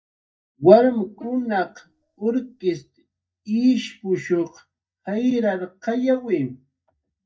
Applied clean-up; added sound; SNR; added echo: neural mask model DeepFilterNet 3.